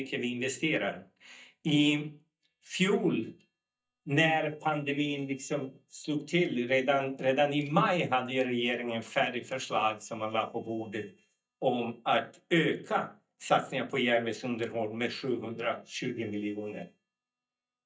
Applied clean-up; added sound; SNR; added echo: neural mask model DeepFilterNet 3.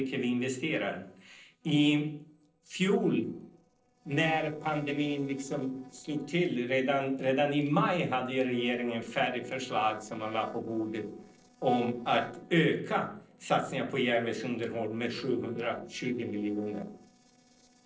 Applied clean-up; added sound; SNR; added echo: neural separator model SepFormer DNS4.